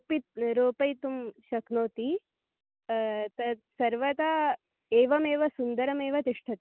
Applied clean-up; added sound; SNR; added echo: none; none; none; none.